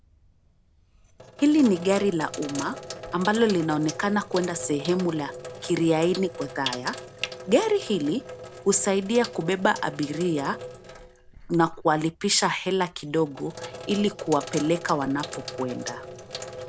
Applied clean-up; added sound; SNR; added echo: none; Sink (filling or washing); 13 dB; none.